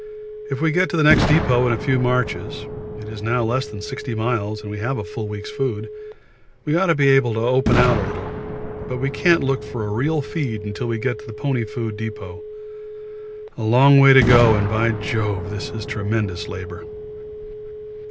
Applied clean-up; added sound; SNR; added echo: none; Telephone + Boom; 7 dB; none.